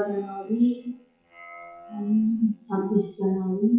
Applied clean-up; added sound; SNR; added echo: classical method WPE with log-MMSE.